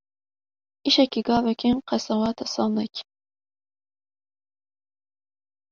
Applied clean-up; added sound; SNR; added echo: none; none; none; none.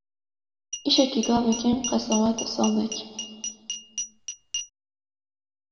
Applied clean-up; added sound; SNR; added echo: none; Glass; 8 dB; reverberation time 1.9 s.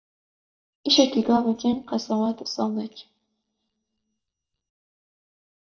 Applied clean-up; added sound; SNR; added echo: neural mask model DeepFilterNet 3.